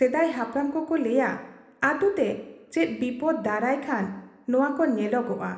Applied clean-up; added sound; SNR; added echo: none; none; none; reverberation time 0.8 s.